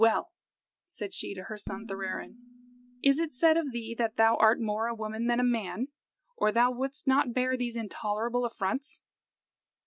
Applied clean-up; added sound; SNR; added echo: none; Dishes, pots, and pans; 18 dB; none.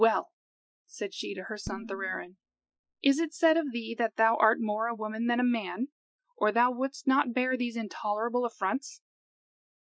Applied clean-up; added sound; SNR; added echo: classical method Wiener filter.